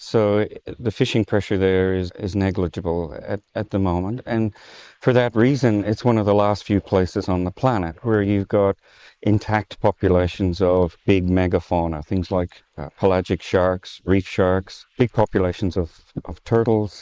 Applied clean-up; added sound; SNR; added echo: neural mask model Resemble Enhance denoiser.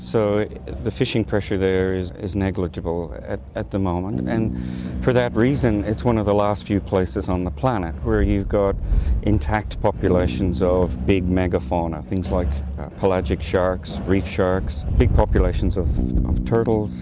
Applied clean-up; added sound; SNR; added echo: none; Bass guitar; 13 dB; none.